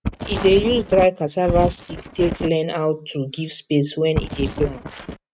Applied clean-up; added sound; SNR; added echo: neural mask model RNNoise.